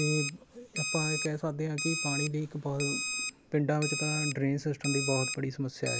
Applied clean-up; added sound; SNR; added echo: none; Alarm; 4 dB; none.